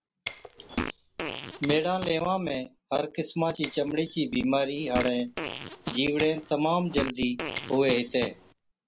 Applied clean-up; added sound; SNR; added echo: none; Shatter + Fart; 7 dB; none.